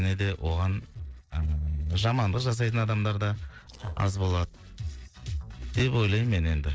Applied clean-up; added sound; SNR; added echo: neural separator model SepFormer DNS4.